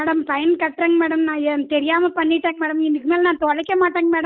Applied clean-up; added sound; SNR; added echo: neural mask model Resemble Enhance denoiser.